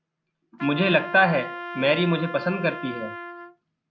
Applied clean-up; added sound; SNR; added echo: none; Trumpet; 11 dB; none.